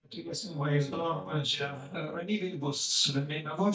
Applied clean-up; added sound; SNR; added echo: neural mask model DeepFilterNet 3.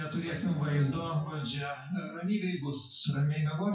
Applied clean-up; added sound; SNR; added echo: classical method WPE with log-MMSE.